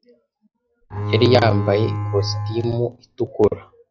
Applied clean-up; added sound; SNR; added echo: classical method log-MMSE.